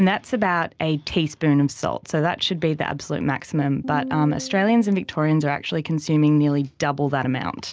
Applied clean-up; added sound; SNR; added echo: none; Piano; 13 dB; none.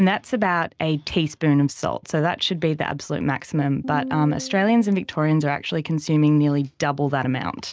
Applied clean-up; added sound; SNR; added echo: neural mask model RNNoise.